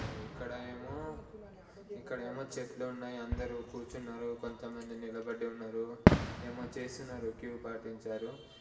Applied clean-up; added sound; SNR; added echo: none; Fireworks; -4 dB; reverberation time 1.1 s.